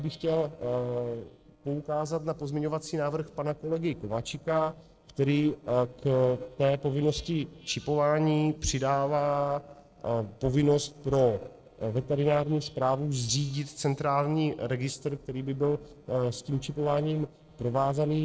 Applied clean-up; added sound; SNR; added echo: neural separator model SepFormer DNS4.